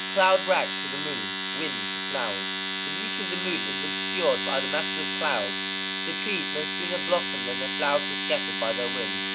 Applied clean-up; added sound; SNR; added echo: none; Domestic sounds, home sounds; -2 dB; none.